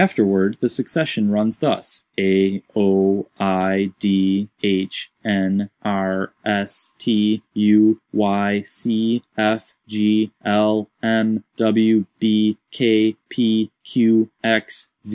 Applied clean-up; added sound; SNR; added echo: none; none; none; none.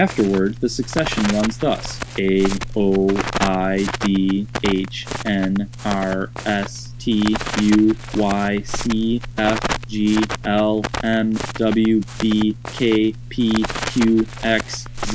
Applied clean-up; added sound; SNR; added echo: none; Crackle; 8 dB; none.